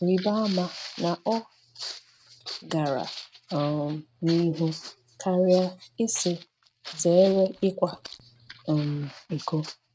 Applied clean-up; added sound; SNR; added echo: neural mask model RNNoise.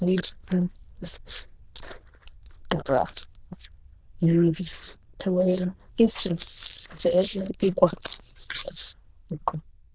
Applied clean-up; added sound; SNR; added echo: neural diffusion model UNIVERSE++.